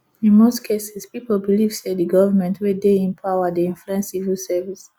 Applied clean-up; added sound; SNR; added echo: none; none; none; none.